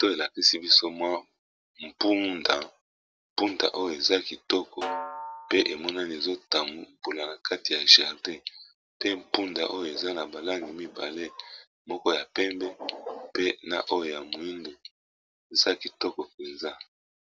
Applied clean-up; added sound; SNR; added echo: none; Snare drum; 11 dB; none.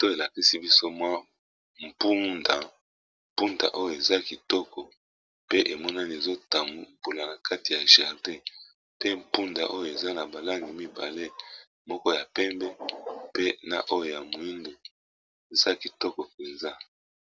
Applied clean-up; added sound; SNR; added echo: none; none; none; none.